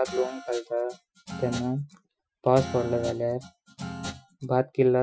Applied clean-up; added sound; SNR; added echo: classical method Wiener filter.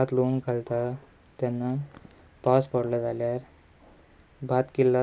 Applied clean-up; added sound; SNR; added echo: none; none; none; none.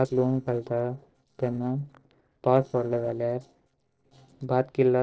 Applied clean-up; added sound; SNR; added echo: neural separator model SepFormer DNS4.